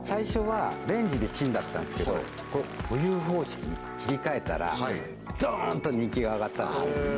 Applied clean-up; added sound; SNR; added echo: none; Applause / Crowd + Chime; 17 dB; none.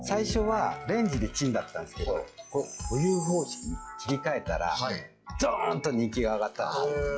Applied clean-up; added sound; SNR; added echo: classical method log-MMSE.